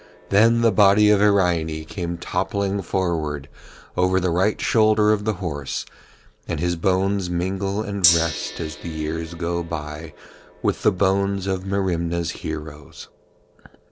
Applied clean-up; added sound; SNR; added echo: none; Gong; 14 dB; none.